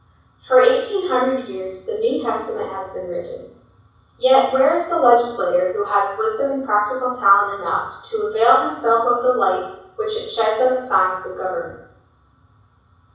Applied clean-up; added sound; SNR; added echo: none; none; none; reverberation time 0.7 s.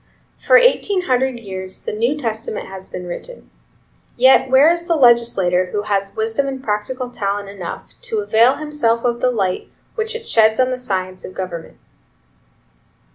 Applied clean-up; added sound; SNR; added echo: none; none; none; none.